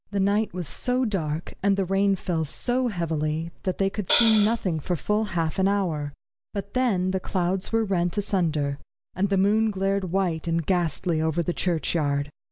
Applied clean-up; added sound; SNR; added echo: none; Hi-hat; -2 dB; none.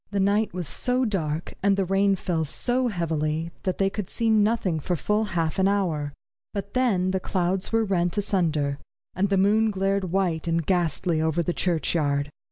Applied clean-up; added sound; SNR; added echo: none; none; none; none.